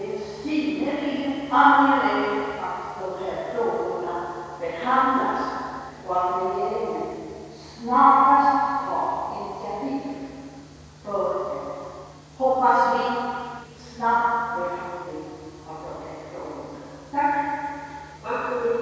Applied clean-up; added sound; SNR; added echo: none; none; none; reverberation time 2.2 s.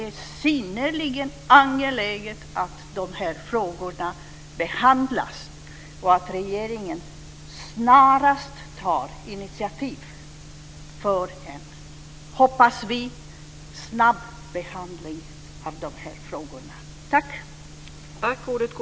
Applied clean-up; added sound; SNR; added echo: none; none; none; none.